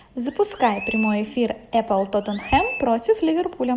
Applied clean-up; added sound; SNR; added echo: none; Chirp, tweet; 13 dB; none.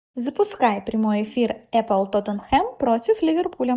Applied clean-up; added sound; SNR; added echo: neural mask model DeepFilterNet 3.